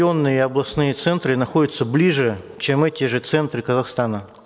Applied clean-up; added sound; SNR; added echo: none; none; none; none.